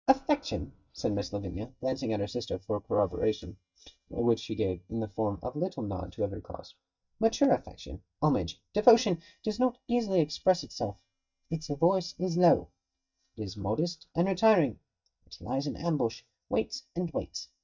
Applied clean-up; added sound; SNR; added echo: neural mask model DeepFilterNet 3.